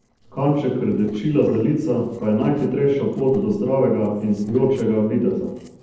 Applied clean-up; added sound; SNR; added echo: neural separator model SepFormer DNS4.